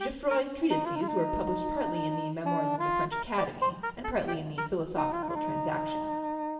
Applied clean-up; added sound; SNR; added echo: none; Wind instrument, woodwind instrument; -1 dB; reverberation time 1.3 s.